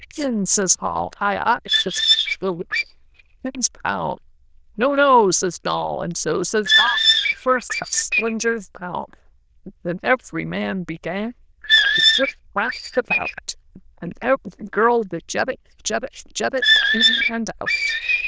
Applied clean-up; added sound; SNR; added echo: neural diffusion model UNIVERSE++.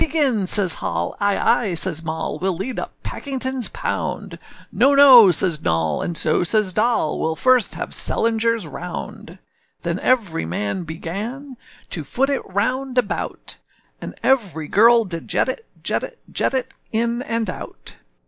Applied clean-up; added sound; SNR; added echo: none; none; none; none.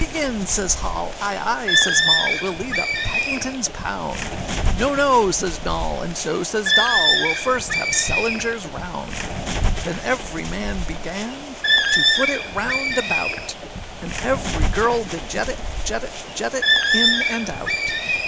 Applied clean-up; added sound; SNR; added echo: none; Bird; -2 dB; none.